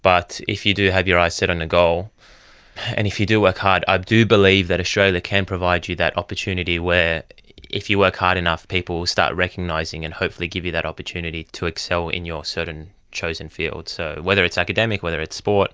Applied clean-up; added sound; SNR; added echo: none; none; none; none.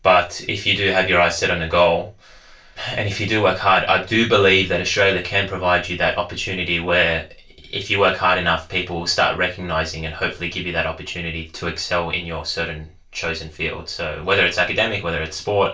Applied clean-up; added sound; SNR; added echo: none; none; none; reverberation time 0.2 s.